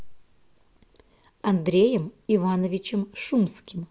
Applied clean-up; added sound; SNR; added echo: none; none; none; none.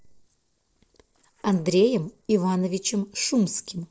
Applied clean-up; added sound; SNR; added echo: neural separator model SepFormer DNS4.